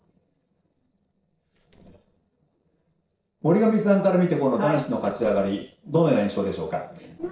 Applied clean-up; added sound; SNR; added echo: neural separator model SepFormer DNS4.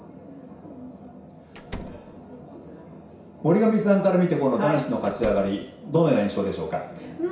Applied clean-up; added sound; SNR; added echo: none; Slam; 15 dB; reverberation time 0.6 s.